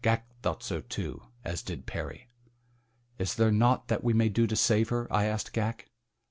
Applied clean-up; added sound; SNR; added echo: none; none; none; none.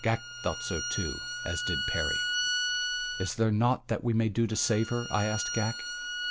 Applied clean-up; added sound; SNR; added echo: none; Bowed string instrument; 4 dB; none.